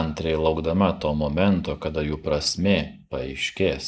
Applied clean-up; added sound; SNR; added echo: neural mask model Resemble Enhance denoiser.